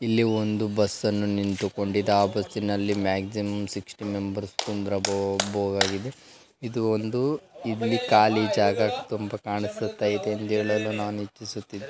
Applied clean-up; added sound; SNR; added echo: none; none; none; none.